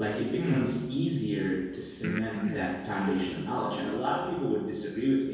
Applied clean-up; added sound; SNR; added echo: none; Breathing; 11 dB; reverberation time 1.2 s.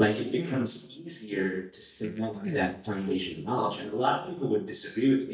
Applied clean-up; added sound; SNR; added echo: neural mask model DeepFilterNet 3.